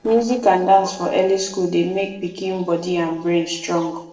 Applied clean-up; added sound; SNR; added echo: neural separator model SepFormer DNS4.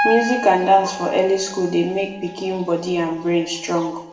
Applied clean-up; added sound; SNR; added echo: none; Piano; 10 dB; reverberation time 0.7 s.